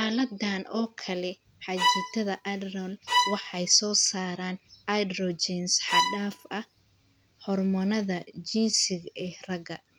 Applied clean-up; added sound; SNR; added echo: none; Bowed string instrument; 0 dB; none.